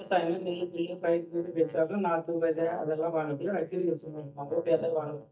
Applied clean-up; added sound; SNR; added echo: neural mask model DeepFilterNet 3.